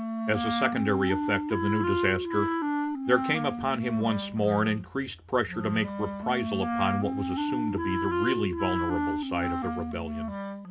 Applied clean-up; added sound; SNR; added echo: none; Wind instrument, woodwind instrument; 1 dB; reverberation time 0.3 s.